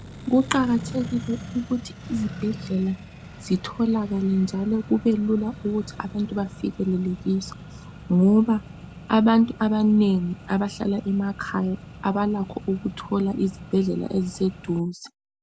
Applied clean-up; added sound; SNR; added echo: none; Accelerating, revving, vroom; 15 dB; none.